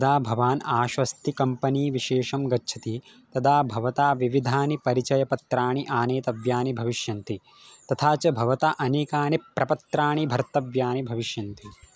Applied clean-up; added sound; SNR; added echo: none; none; none; none.